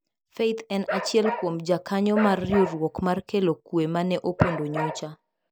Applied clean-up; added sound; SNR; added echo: none; Bark; 8 dB; none.